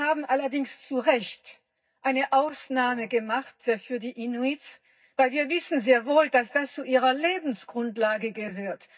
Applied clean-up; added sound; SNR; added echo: neural mask model DeepFilterNet 3.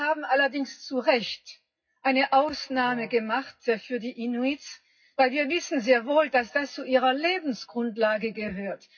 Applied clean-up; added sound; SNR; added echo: classical method WPE with log-MMSE.